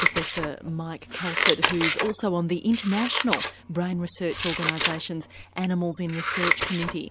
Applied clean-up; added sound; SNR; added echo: none; Scissors; 1 dB; none.